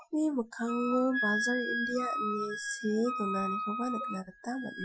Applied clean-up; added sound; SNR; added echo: classical method Wiener filter.